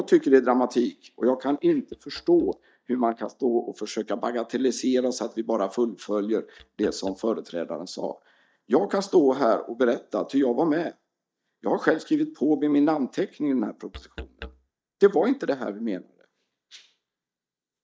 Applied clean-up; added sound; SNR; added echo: neural mask model DeepFilterNet 3.